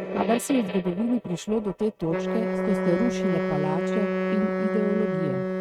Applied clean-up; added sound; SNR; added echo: neural mask model RNNoise.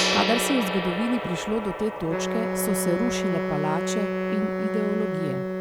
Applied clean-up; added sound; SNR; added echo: none; Wind instrument, woodwind instrument + Gong; -1 dB; none.